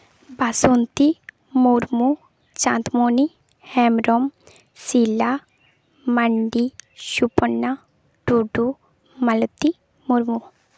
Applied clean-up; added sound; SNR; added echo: none; none; none; none.